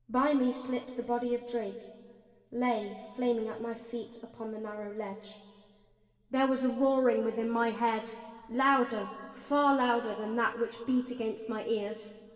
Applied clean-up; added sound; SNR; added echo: none; none; none; reverberation time 2.0 s.